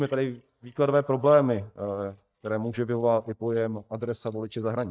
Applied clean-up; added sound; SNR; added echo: neural mask model DeepFilterNet 3.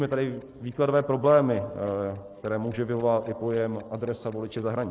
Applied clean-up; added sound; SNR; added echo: neural separator model SepFormer DNS4.